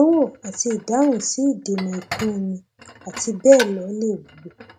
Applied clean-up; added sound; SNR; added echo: none; Dishes, pots, and pans; 16 dB; none.